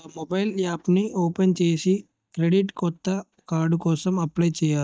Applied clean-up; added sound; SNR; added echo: neural mask model DeepFilterNet 3.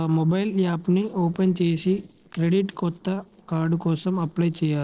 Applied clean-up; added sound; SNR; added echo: neural separator model SepFormer DNS4.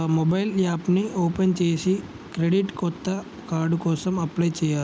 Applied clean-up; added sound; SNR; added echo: none; none; none; none.